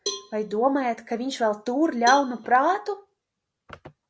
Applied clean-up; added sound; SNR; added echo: none; Cowbell; 15 dB; none.